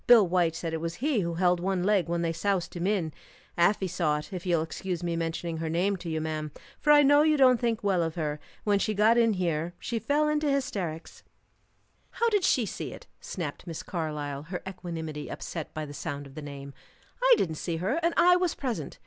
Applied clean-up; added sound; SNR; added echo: none; none; none; none.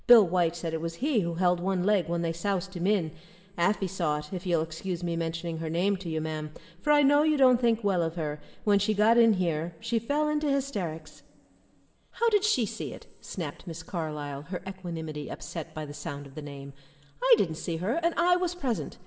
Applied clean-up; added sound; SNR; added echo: none; none; none; reverberation time 1.2 s.